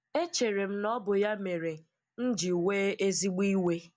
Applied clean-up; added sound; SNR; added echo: none; none; none; none.